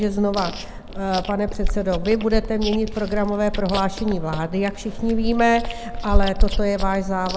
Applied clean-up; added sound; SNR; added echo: none; Chewing, mastication; 1 dB; none.